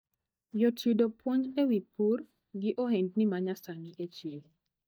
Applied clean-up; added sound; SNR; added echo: neural mask model DeepFilterNet 3.